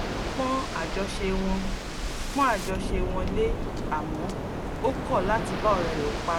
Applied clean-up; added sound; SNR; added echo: none; Waves, surf; 0 dB; none.